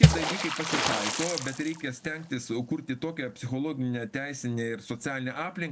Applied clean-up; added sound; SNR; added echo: none; Water / Splash, splatter; -2 dB; none.